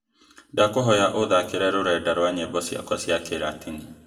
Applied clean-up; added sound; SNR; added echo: none; none; none; reverberation time 1.2 s.